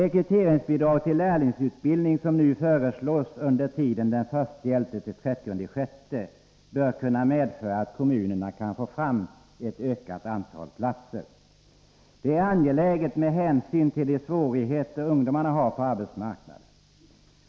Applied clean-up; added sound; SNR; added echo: none; none; none; none.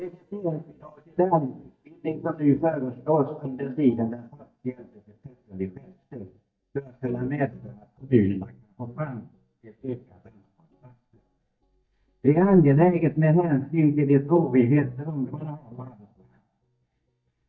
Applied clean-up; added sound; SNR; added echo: neural mask model DeepFilterNet 3.